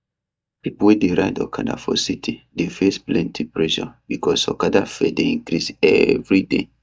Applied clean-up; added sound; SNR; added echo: neural mask model DeepFilterNet 3.